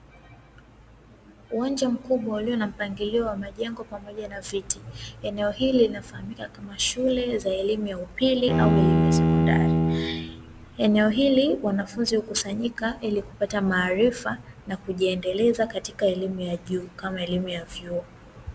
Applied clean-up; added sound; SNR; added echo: none; Bowed string instrument; -3 dB; none.